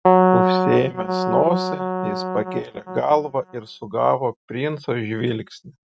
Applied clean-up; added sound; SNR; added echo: neural mask model RNNoise.